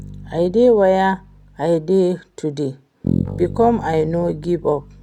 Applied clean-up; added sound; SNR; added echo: none; Bass guitar; 11 dB; none.